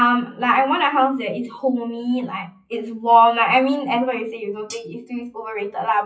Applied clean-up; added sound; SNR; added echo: classical method WPE with log-MMSE.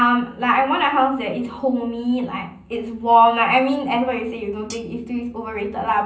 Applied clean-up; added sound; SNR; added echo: none; Hi-hat; 20 dB; reverberation time 0.6 s.